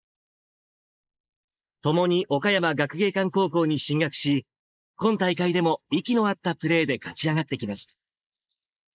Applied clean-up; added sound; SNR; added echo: neural mask model Resemble Enhance denoiser.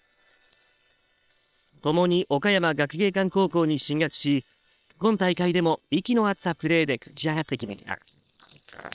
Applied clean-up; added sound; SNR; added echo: neural separator model SepFormer WHAM!.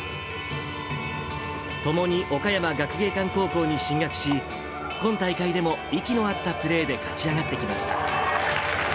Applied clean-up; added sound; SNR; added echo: none; Engine / Tools; 11 dB; none.